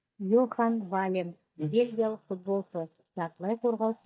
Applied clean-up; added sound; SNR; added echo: neural mask model DeepFilterNet 3.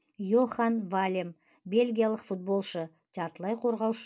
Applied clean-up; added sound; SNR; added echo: none; none; none; none.